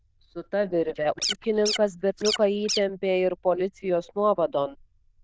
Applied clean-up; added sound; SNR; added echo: neural diffusion model UNIVERSE++.